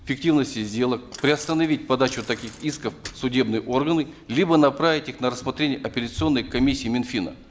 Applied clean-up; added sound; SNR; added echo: none; Bicycle; 19 dB; none.